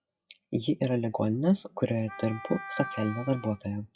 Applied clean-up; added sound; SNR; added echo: classical method WPE with log-MMSE.